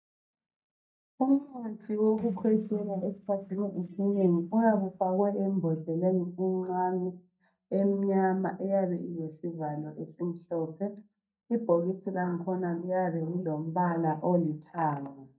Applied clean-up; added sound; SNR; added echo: neural mask model DeepFilterNet 3.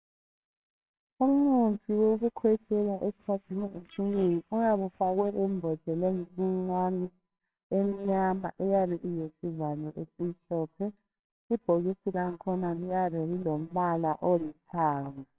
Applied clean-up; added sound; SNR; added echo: neural separator model SepFormer WHAMR!.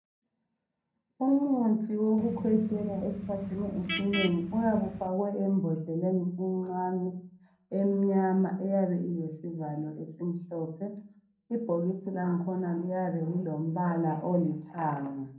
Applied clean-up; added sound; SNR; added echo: none; Vehicle horn, car horn, honking; 6 dB; reverberation time 0.5 s.